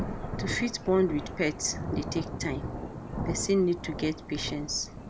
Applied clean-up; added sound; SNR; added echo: none; Thunder / Rain; 6 dB; none.